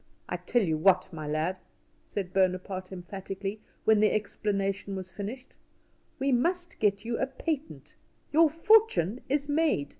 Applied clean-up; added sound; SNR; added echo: none; none; none; none.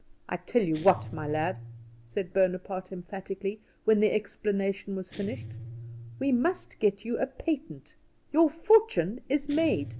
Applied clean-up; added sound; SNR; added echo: none; Guitar; 17 dB; none.